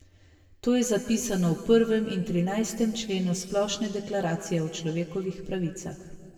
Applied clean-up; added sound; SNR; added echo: none; none; none; reverberation time 2.1 s.